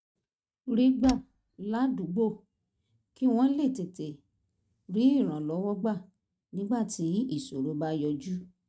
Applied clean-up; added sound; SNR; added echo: neural mask model RNNoise.